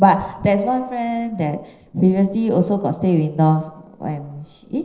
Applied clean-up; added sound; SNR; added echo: neural separator model SepFormer DNS4.